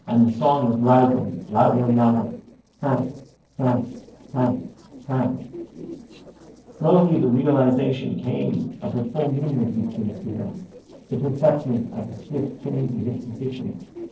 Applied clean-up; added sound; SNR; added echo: neural separator model SepFormer DNS4.